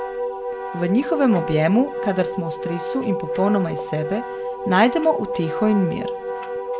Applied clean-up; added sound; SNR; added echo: none; Wind instrument, woodwind instrument; 5 dB; reverberation time 0.3 s.